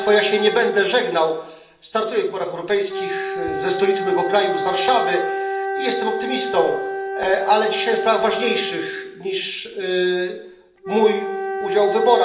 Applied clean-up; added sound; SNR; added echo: none; Wind instrument, woodwind instrument; 5 dB; reverberation time 0.8 s.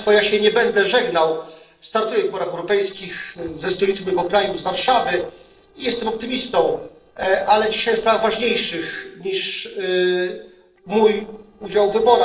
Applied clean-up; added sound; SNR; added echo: neural separator model SepFormer DNS4.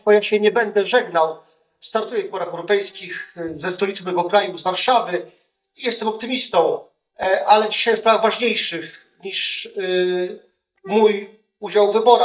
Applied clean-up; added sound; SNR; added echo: neural mask model DeepFilterNet 3.